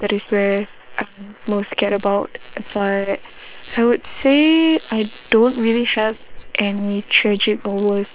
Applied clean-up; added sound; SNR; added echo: neural separator model SepFormer WHAM!.